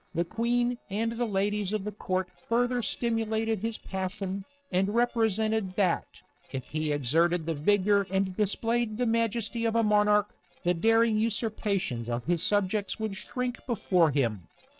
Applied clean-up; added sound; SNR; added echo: neural separator model SepFormer DNS4.